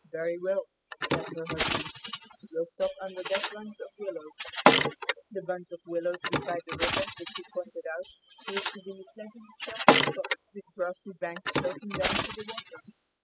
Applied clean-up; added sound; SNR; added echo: classical method spectral subtraction.